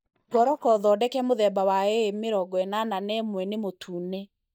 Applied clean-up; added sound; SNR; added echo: neural mask model DeepFilterNet 3.